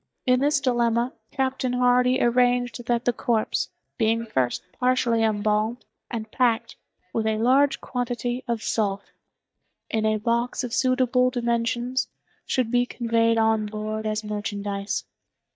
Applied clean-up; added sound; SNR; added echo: neural mask model DeepFilterNet 3.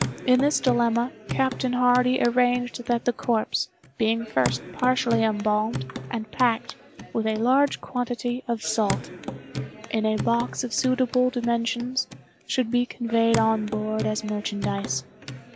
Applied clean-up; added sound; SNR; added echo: none; Hands / Wood; 11 dB; none.